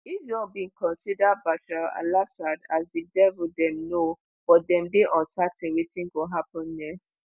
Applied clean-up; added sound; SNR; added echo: none; none; none; none.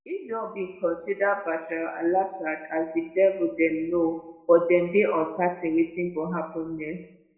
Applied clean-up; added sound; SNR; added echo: none; none; none; reverberation time 0.7 s.